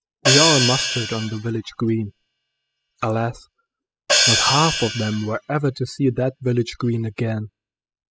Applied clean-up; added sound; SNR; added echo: classical method spectral subtraction.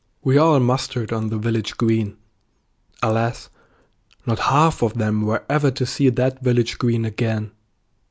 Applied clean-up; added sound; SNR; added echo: none; none; none; none.